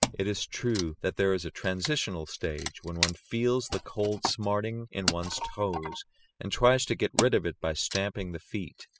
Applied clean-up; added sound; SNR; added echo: classical method spectral subtraction.